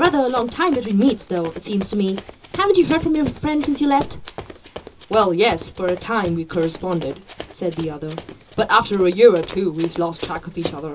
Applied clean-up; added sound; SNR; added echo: none; Run; 16 dB; reverberation time 0.2 s.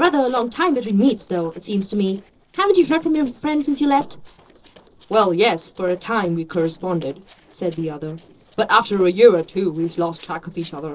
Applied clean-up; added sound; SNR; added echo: neural separator model SepFormer DNS4.